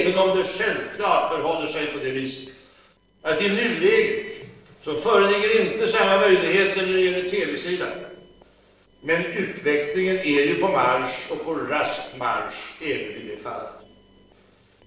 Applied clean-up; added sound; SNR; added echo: neural separator model SepFormer DNS4.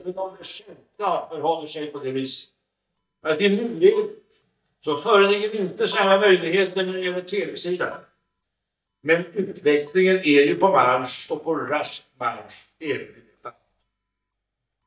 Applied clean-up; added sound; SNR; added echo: neural mask model DeepFilterNet 3.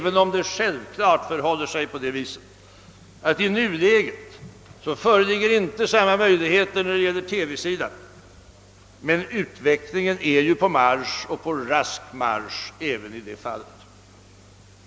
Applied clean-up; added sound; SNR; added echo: none; none; none; none.